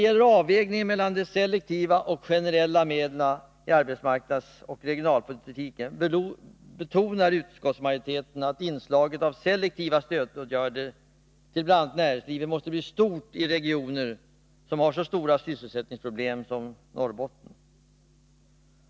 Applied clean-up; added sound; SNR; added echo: none; none; none; none.